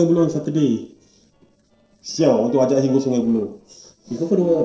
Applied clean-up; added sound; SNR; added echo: neural separator model SepFormer DNS4.